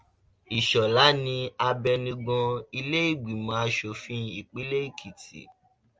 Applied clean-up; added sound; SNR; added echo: none; none; none; none.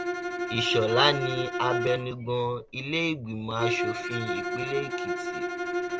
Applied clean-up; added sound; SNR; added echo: none; Bowed string instrument; 2 dB; none.